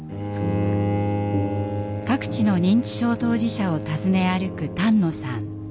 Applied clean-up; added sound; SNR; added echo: none; Bowed string instrument; 4 dB; none.